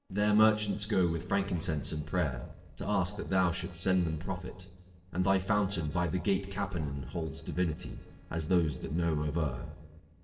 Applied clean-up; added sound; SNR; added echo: neural separator model SepFormer DNS4.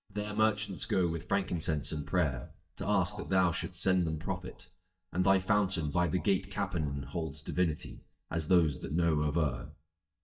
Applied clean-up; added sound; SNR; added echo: neural mask model DeepFilterNet 3.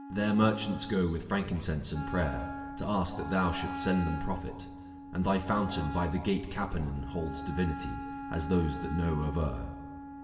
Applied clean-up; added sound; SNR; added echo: none; Wind instrument, woodwind instrument; 10 dB; reverberation time 2.6 s.